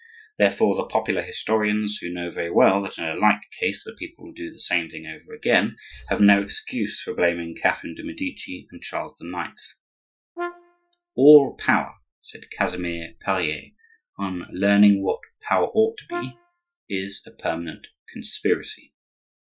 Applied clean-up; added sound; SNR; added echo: classical method Wiener filter.